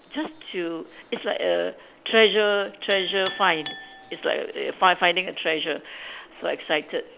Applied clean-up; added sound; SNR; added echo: none; Chink, clink; 19 dB; none.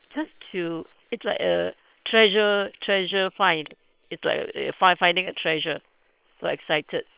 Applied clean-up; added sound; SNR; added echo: neural separator model SepFormer WHAM!.